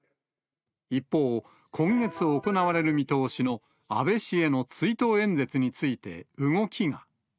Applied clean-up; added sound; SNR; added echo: neural mask model RNNoise.